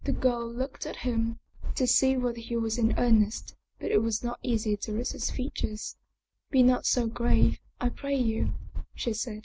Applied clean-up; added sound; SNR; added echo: none; none; none; none.